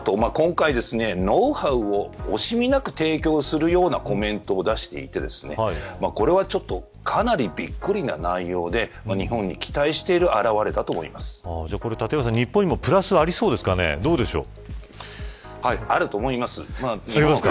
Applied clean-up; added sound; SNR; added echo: none; none; none; none.